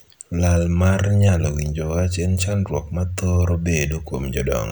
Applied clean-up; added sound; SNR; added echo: none; none; none; none.